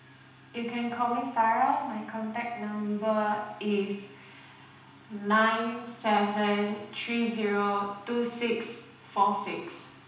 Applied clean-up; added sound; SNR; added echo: none; none; none; reverberation time 0.9 s.